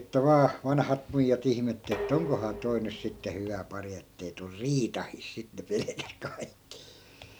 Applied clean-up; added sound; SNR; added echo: none; Dishes, pots, and pans; 10 dB; none.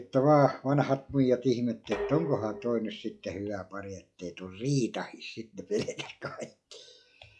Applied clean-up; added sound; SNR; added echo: classical method log-MMSE.